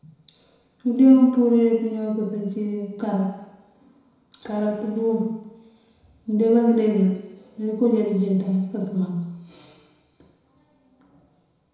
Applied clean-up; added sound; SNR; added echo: none; none; none; reverberation time 1.0 s.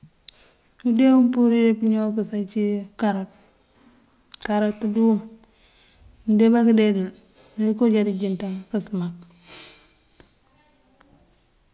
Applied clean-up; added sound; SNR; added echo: none; none; none; none.